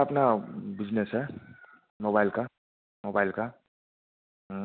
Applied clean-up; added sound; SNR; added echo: none; none; none; none.